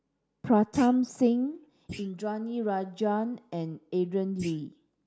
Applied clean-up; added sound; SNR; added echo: neural mask model Resemble Enhance denoiser.